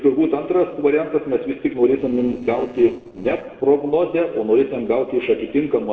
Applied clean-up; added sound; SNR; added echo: neural separator model SepFormer DNS4.